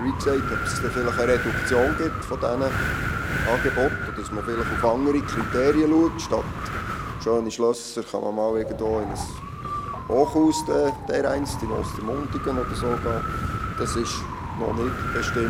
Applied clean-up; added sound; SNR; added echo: none; Wind; 4 dB; none.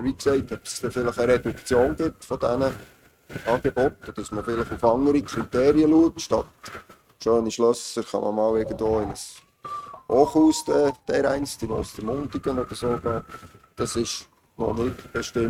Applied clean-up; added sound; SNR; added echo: neural mask model RNNoise.